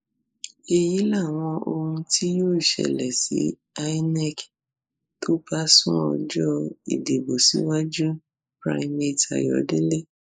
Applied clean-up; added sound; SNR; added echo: neural mask model Resemble Enhance denoiser.